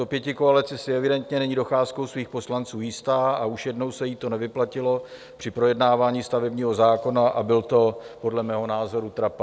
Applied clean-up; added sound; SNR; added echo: none; none; none; none.